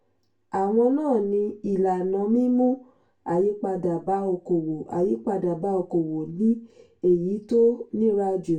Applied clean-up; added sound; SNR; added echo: none; none; none; reverberation time 0.2 s.